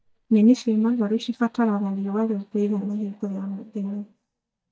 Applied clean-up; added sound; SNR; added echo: neural mask model DeepFilterNet 3.